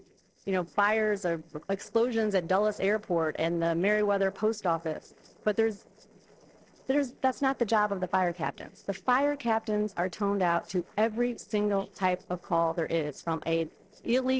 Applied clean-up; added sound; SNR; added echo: neural separator model SepFormer DNS4.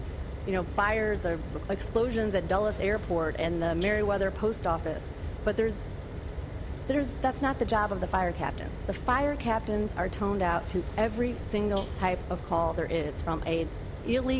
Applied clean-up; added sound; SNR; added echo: none; Fire; 6 dB; none.